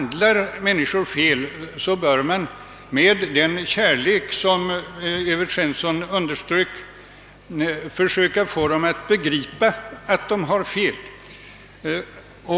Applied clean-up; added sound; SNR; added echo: none; none; none; none.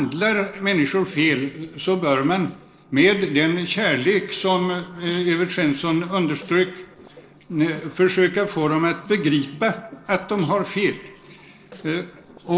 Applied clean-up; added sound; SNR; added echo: neural separator model SepFormer DNS4.